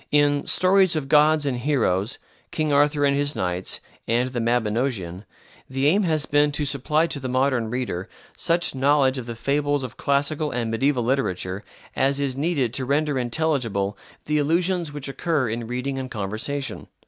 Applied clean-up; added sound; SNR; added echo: none; none; none; none.